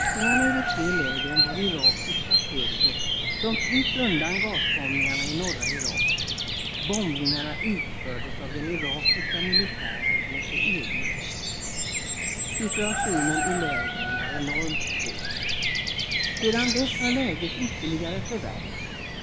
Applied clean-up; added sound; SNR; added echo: none; Bird vocalization, bird call, bird song; -5 dB; none.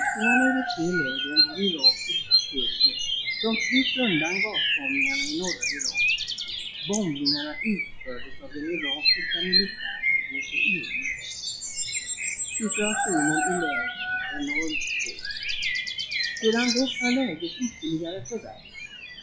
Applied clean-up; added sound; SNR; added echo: classical method log-MMSE.